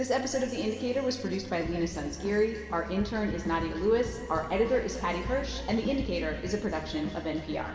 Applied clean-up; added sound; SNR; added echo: none; none; none; reverberation time 2.3 s.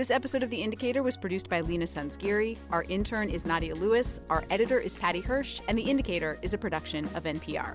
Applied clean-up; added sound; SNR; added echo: none; none; none; none.